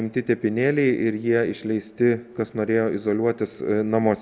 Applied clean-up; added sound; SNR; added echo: none; none; none; none.